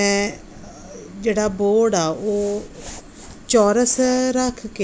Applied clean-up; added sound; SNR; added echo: none; none; none; none.